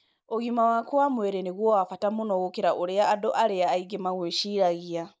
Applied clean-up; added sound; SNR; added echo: neural mask model Resemble Enhance denoiser.